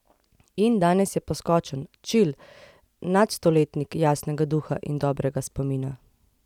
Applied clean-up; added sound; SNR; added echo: none; none; none; none.